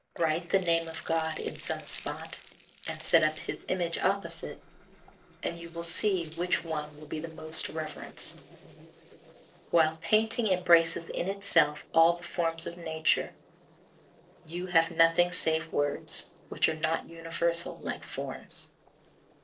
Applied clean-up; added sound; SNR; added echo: neural separator model SepFormer DNS4.